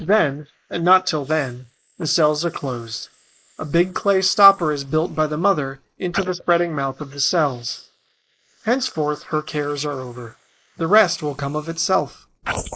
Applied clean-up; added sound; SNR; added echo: neural mask model Resemble Enhance denoiser.